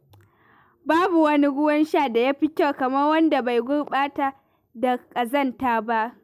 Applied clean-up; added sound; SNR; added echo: none; none; none; none.